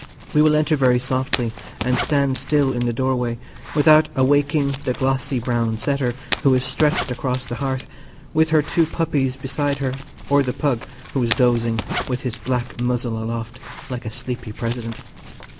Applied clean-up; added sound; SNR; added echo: none; Zipper (clothing); 13 dB; none.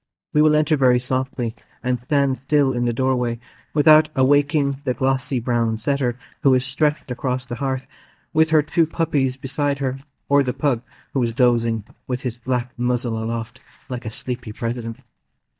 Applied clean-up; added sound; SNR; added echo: neural mask model DeepFilterNet 3.